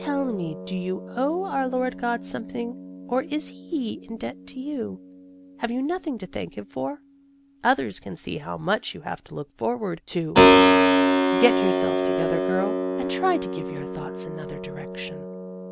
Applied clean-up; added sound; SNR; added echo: none; Keyboard (musical); -3 dB; none.